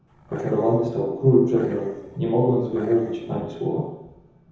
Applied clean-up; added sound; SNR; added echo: none; Growling; 19 dB; reverberation time 0.9 s.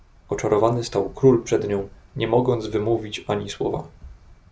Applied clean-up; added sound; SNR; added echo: none; none; none; none.